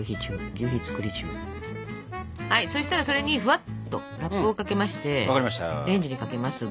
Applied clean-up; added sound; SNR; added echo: none; none; none; none.